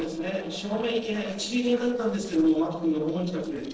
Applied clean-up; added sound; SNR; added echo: neural separator model SepFormer DNS4.